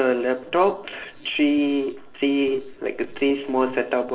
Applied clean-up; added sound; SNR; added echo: neural separator model SepFormer DNS4.